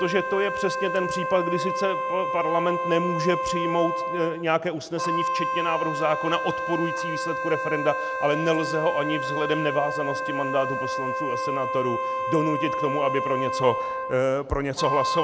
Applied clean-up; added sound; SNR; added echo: none; Wind instrument, woodwind instrument; 2 dB; none.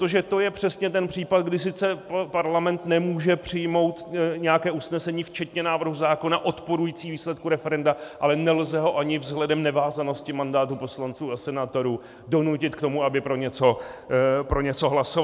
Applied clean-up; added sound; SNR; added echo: none; none; none; none.